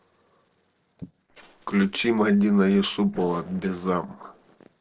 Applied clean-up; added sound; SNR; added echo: neural separator model SepFormer DNS4.